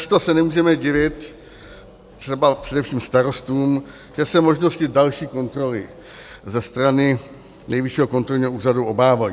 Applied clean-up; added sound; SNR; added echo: none; none; none; none.